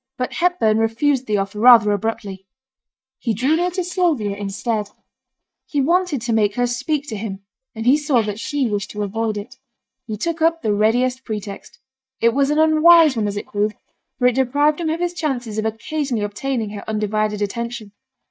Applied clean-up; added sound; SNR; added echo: neural mask model DeepFilterNet 3.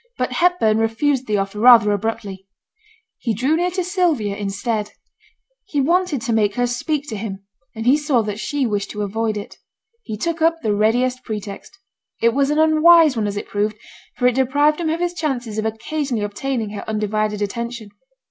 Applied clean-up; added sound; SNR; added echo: none; none; none; none.